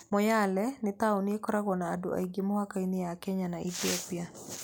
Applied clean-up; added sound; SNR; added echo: none; none; none; none.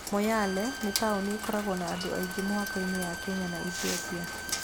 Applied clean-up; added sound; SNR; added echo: none; Rain + Bowed string instrument; 5 dB; none.